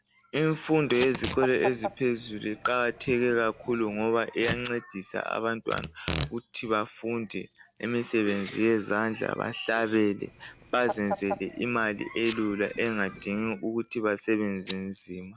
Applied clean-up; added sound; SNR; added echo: none; Packing tape, duct tape / Tearing + Fowl; 12 dB; none.